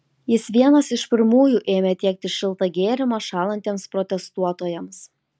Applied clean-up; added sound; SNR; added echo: none; none; none; none.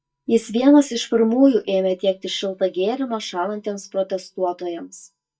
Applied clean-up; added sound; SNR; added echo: neural mask model DeepFilterNet 3.